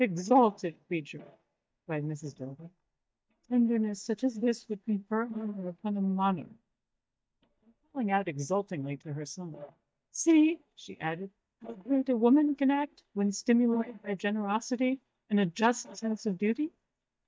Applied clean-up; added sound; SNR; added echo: neural mask model DeepFilterNet 3.